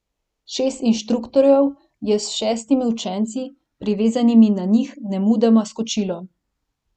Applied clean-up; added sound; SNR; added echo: none; none; none; none.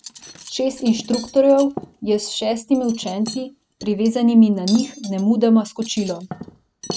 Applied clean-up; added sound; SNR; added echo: none; Cutlery, silverware; 14 dB; none.